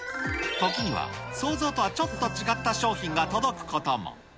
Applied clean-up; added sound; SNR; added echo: none; none; none; none.